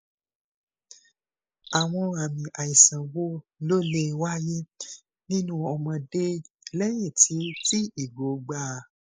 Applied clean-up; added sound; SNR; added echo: neural mask model Resemble Enhance denoiser.